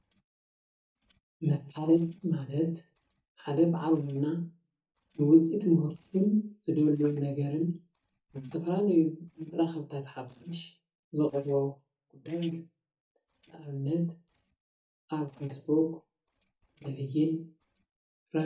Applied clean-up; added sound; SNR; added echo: neural mask model DeepFilterNet 3.